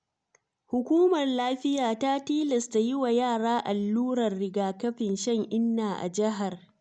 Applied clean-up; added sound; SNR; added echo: none; none; none; none.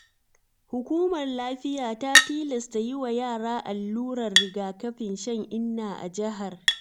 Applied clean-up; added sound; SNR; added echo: none; Chink, clink; 0 dB; none.